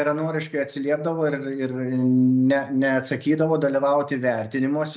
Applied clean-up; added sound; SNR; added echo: none; none; none; none.